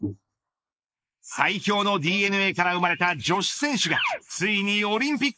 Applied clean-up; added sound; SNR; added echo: neural mask model Resemble Enhance denoiser.